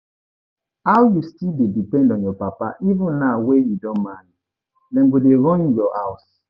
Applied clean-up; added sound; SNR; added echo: none; none; none; none.